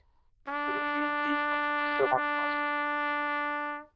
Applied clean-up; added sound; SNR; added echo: neural diffusion model UNIVERSE++.